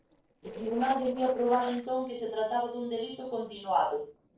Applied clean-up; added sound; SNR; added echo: neural separator model SepFormer DNS4.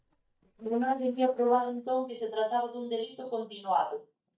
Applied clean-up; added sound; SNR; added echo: neural mask model DeepFilterNet 3.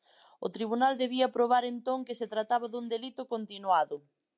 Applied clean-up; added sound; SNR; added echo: none; none; none; none.